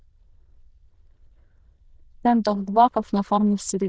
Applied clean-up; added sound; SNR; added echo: neural diffusion model UNIVERSE++.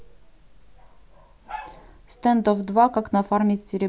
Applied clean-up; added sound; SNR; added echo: none; none; none; none.